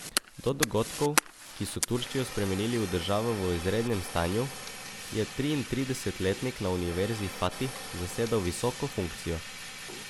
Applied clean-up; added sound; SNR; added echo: none; Fire; 7 dB; none.